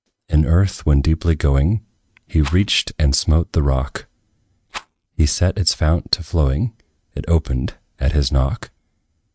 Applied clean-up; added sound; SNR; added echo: neural mask model RNNoise.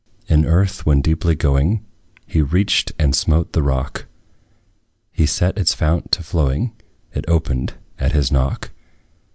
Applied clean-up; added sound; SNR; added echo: none; none; none; none.